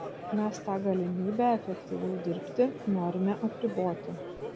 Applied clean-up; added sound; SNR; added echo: none; Crowd; 10 dB; none.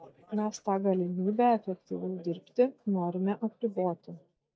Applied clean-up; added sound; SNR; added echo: neural mask model DeepFilterNet 3.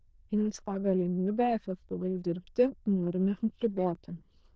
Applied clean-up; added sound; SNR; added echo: neural diffusion model UNIVERSE++.